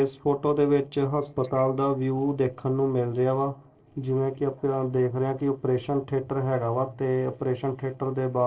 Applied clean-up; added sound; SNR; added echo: neural separator model SepFormer DNS4.